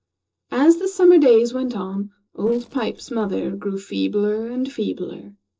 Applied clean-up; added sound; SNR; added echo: neural separator model SepFormer DNS4.